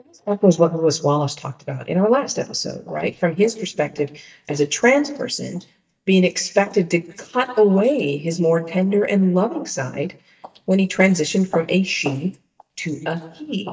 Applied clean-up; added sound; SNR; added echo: neural mask model DeepFilterNet 3.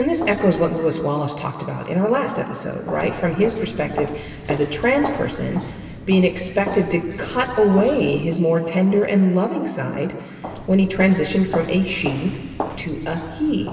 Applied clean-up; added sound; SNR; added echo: none; Walk, footsteps; 13 dB; reverberation time 2.3 s.